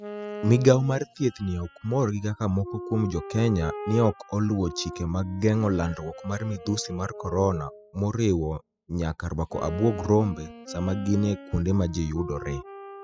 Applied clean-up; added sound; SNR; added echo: classical method spectral subtraction.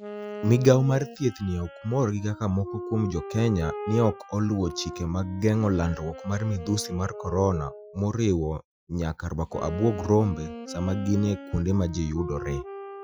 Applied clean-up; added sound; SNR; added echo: classical method Wiener filter.